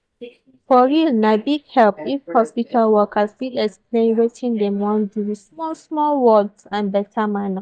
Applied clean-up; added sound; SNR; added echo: neural mask model DeepFilterNet 3.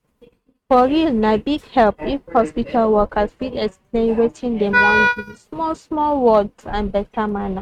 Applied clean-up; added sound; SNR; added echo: neural mask model RNNoise.